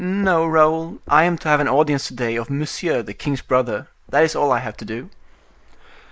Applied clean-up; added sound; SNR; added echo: neural mask model Resemble Enhance denoiser.